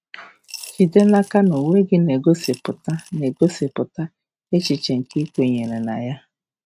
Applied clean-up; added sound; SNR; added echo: neural mask model RNNoise.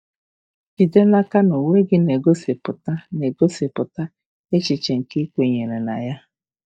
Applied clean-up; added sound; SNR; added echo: neural mask model DeepFilterNet 3.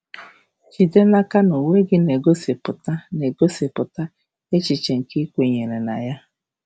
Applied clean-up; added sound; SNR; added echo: none; none; none; none.